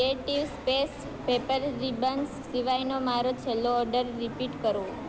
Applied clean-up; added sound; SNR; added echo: none; none; none; none.